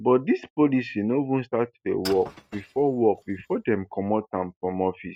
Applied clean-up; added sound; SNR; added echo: neural mask model RNNoise.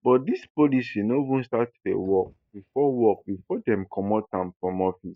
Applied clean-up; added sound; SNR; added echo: neural mask model DeepFilterNet 3.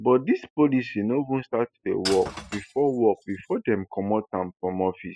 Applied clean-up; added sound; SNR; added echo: classical method spectral subtraction.